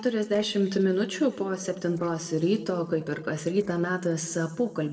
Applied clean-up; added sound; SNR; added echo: neural separator model SepFormer DNS4.